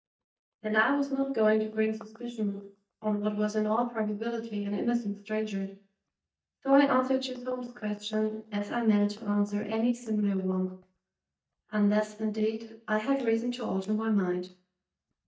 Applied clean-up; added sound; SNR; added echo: neural mask model DeepFilterNet 3.